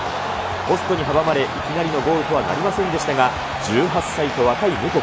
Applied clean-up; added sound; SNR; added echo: none; none; none; none.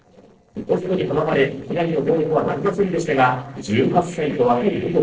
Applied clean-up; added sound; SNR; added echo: neural separator model SepFormer DNS4.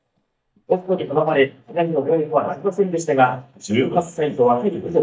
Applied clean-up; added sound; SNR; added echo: neural mask model DeepFilterNet 3.